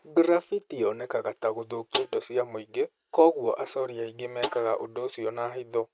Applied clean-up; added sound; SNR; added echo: neural mask model RNNoise.